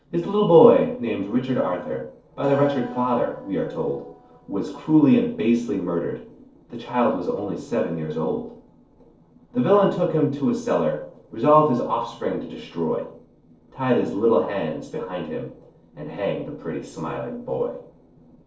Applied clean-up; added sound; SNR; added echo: neural separator model SepFormer DNS4.